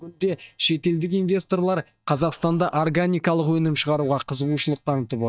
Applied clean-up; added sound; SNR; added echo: neural mask model DeepFilterNet 3.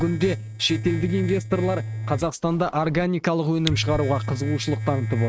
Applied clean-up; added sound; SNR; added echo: neural mask model RNNoise.